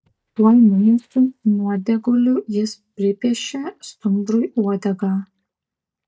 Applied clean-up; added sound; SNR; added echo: neural mask model DeepFilterNet 3.